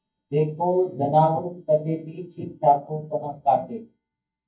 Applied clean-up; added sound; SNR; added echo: neural mask model DeepFilterNet 3.